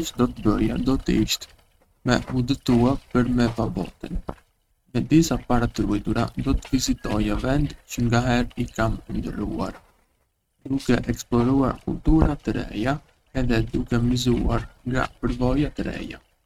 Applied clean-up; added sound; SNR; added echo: neural mask model RNNoise.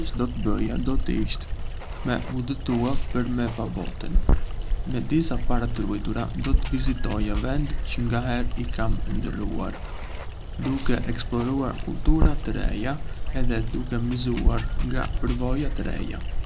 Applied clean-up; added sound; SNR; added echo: none; Water; -4 dB; none.